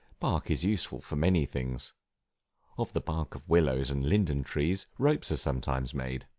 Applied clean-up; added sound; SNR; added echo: none; none; none; none.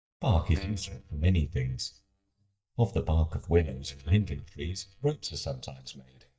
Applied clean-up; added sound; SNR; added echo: neural mask model DeepFilterNet 3.